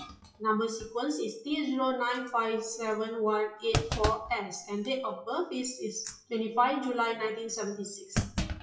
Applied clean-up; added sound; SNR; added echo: classical method WPE with log-MMSE.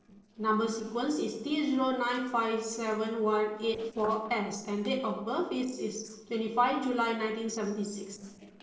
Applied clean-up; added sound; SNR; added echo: neural separator model SepFormer DNS4.